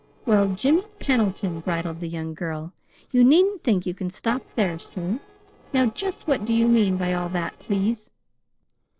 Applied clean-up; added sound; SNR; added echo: neural separator model SepFormer DNS4.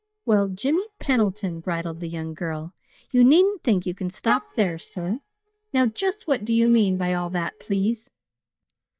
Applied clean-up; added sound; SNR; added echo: neural mask model DeepFilterNet 3.